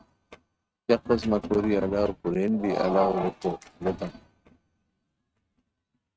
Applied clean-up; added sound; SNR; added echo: neural mask model RNNoise.